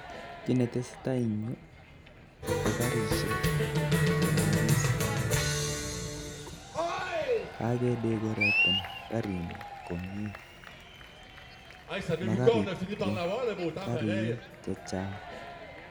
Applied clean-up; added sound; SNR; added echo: none; Cheering; -3 dB; none.